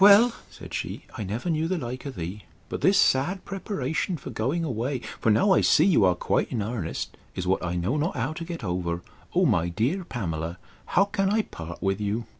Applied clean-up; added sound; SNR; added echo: none; Hi-hat; 16 dB; none.